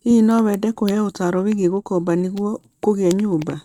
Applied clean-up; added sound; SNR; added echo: neural mask model RNNoise.